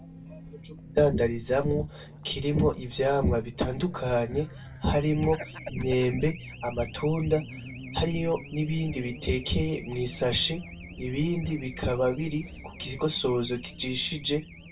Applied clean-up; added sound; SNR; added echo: none; Race car, auto racing / Alarm; 16 dB; reverberation time 0.1 s.